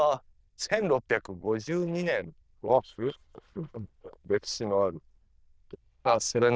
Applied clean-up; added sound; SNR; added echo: neural diffusion model UNIVERSE++.